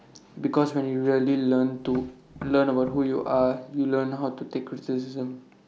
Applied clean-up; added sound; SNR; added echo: none; Tap; 16 dB; none.